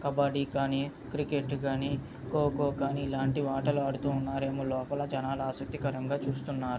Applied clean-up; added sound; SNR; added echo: none; none; none; none.